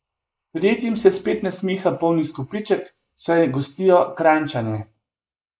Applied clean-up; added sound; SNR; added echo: neural mask model Resemble Enhance denoiser.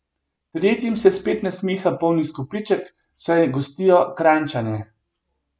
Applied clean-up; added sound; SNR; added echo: none; none; none; none.